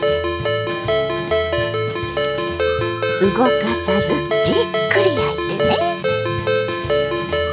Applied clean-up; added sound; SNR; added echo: none; Ringtone; -3 dB; none.